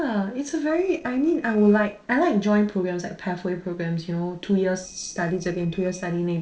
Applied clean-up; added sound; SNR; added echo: neural separator model SepFormer DNS4.